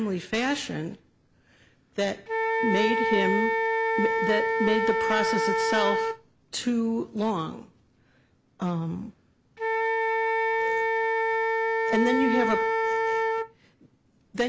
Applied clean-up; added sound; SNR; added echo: none; Wind instrument, woodwind instrument; -2 dB; none.